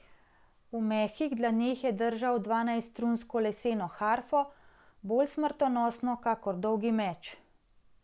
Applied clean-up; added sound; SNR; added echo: none; none; none; none.